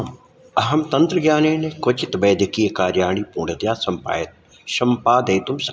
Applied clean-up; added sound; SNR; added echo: none; none; none; none.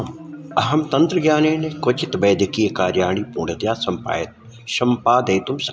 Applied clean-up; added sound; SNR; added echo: none; Marimba, xylophone; 17 dB; none.